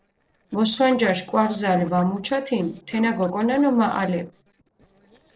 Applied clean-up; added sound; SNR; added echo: neural separator model SepFormer DNS4.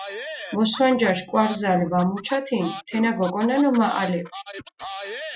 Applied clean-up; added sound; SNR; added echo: classical method Wiener filter.